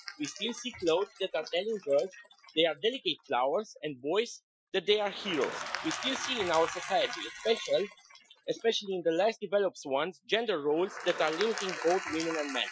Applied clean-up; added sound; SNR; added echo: classical method Wiener filter.